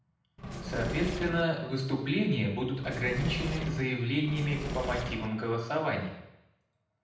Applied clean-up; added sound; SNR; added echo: none; Engine / Mechanisms; 5 dB; reverberation time 0.8 s.